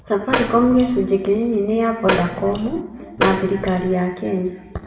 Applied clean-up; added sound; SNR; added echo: none; Door; 5 dB; reverberation time 1.8 s.